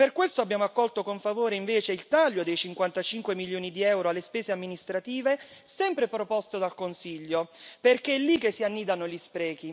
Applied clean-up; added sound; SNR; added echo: none; none; none; none.